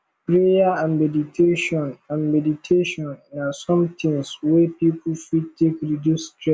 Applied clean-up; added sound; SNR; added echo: none; none; none; none.